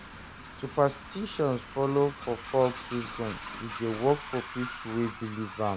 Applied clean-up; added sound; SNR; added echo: none; Train; 12 dB; none.